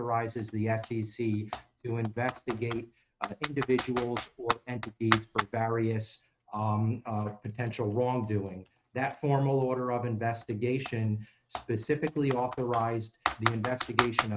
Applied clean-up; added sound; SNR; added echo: neural mask model RNNoise.